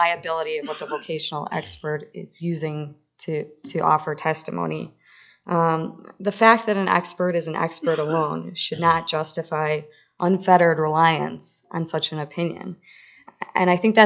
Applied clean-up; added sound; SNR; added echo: classical method log-MMSE.